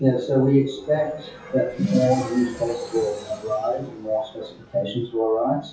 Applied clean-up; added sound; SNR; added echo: classical method WPE with log-MMSE.